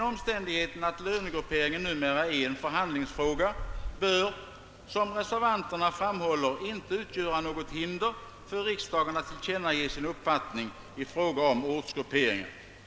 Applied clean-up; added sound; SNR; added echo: none; Gull, seagull; 16 dB; none.